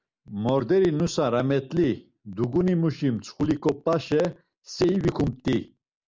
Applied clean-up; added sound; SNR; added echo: none; none; none; none.